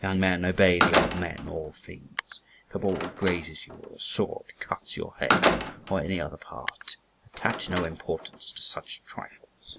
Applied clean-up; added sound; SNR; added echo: none; Slam; 1 dB; none.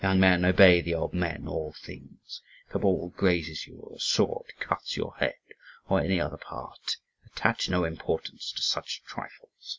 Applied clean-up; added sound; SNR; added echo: none; none; none; none.